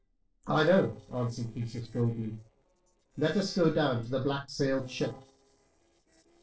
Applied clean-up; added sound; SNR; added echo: neural separator model SepFormer DNS4.